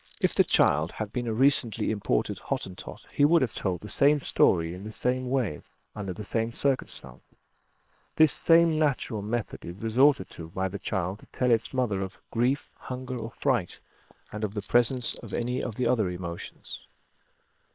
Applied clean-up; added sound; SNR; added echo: neural separator model SepFormer WHAM!.